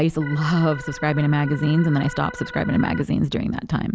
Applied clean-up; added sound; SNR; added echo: none; Organ; 14 dB; none.